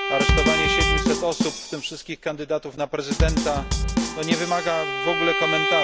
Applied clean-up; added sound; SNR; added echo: none; Bowed string instrument + Drum kit; -3 dB; none.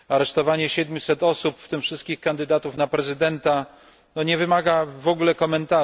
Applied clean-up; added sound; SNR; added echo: none; none; none; none.